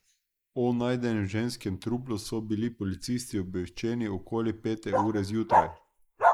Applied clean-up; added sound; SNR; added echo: neural mask model Resemble Enhance denoiser.